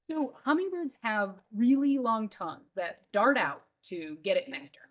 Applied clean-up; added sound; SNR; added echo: neural mask model DeepFilterNet 3.